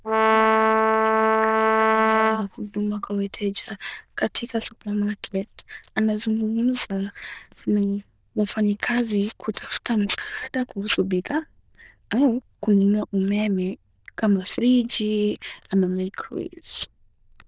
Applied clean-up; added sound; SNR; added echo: neural diffusion model UNIVERSE++.